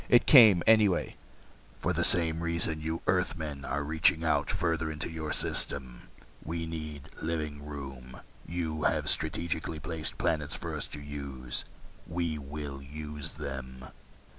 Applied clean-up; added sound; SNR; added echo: none; none; none; none.